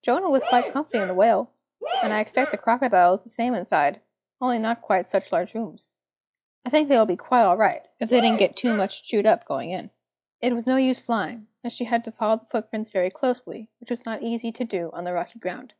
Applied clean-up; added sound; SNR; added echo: classical method log-MMSE.